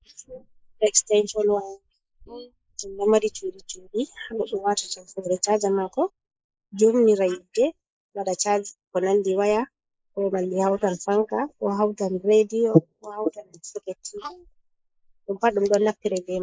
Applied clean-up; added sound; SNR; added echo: neural mask model Resemble Enhance denoiser.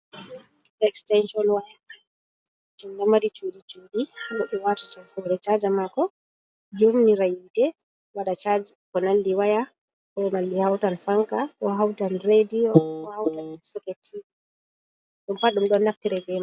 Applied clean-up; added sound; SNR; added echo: none; none; none; none.